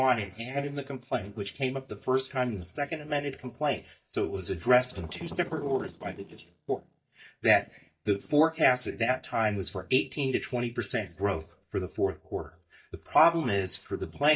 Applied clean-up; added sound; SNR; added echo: neural mask model DeepFilterNet 3.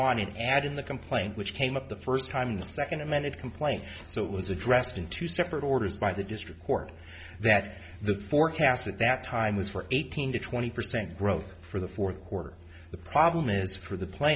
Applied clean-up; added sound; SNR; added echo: none; none; none; none.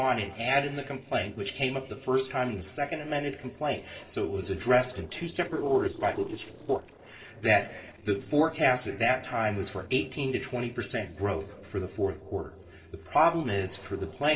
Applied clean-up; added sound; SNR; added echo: neural separator model SepFormer DNS4.